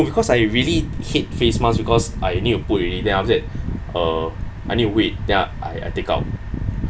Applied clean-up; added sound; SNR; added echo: none; none; none; none.